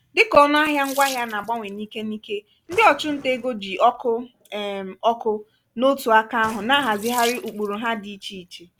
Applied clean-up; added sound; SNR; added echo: none; Sink (filling or washing) / Water tap, faucet + Drawer open or close; 19 dB; none.